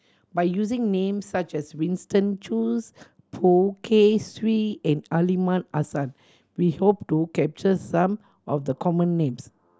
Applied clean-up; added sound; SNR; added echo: none; none; none; none.